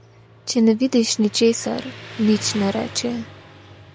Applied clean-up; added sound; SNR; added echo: none; Motorcycle; 17 dB; none.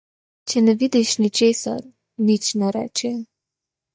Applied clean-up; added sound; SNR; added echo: neural mask model DeepFilterNet 3.